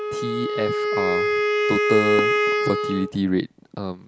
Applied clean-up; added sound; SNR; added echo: none; Wind instrument, woodwind instrument; -3 dB; none.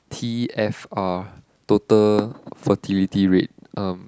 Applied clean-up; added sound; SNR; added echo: none; none; none; none.